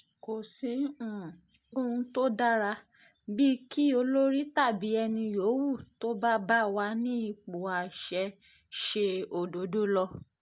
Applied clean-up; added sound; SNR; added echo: none; none; none; none.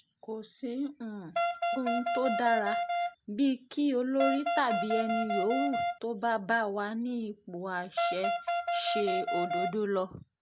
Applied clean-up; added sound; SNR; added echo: none; Wind instrument, woodwind instrument; -1 dB; none.